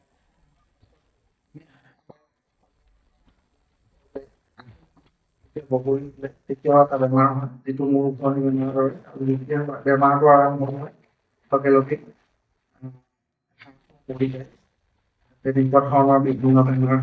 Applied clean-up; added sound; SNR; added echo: neural mask model DeepFilterNet 3.